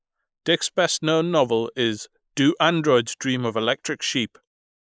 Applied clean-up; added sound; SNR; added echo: neural mask model Resemble Enhance denoiser.